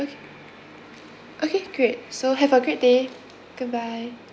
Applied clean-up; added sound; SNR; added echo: none; none; none; none.